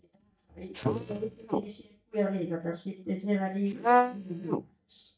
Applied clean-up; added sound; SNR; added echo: neural mask model DeepFilterNet 3.